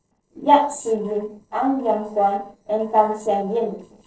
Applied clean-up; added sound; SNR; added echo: neural separator model SepFormer DNS4.